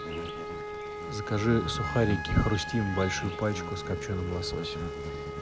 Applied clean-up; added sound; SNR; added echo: none; Insect + Wind instrument, woodwind instrument; 5 dB; none.